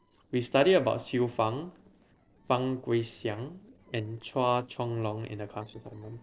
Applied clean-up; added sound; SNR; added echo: neural separator model SepFormer DNS4.